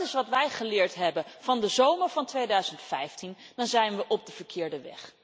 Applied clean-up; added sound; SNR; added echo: none; none; none; none.